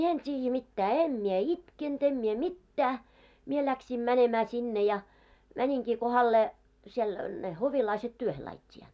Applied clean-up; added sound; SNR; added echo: none; none; none; none.